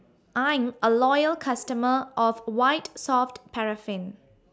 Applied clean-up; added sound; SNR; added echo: none; none; none; none.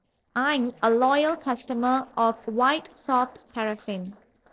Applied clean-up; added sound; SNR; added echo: neural separator model SepFormer DNS4.